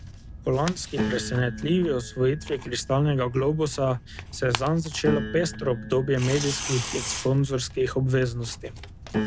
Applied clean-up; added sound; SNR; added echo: none; Tearing + Piano; 8 dB; none.